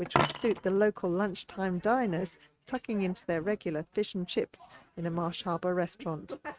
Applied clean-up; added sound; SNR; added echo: neural mask model RNNoise.